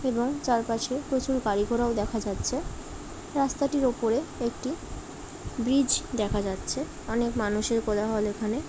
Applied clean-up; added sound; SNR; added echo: none; none; none; none.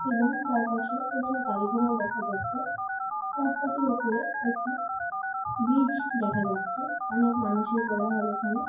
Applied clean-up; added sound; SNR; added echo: classical method WPE with log-MMSE.